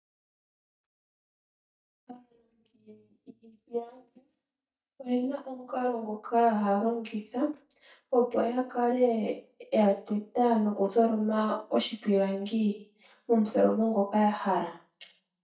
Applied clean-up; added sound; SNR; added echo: neural mask model DeepFilterNet 3.